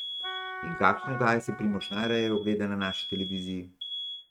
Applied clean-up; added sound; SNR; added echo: neural mask model RNNoise.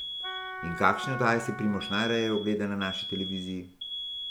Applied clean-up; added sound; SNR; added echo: none; Wind instrument, woodwind instrument + Alarm; 7 dB; none.